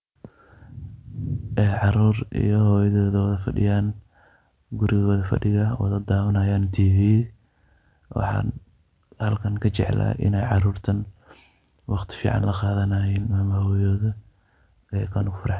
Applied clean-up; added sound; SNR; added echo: none; none; none; none.